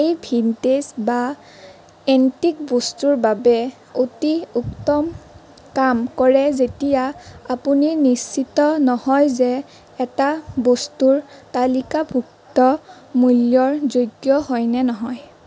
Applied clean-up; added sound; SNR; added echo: none; none; none; none.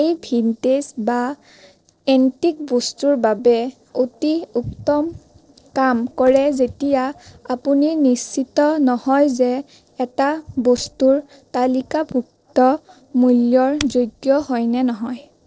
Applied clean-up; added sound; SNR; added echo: neural separator model SepFormer DNS4.